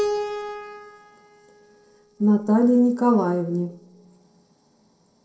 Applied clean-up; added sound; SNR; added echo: neural separator model SepFormer DNS4.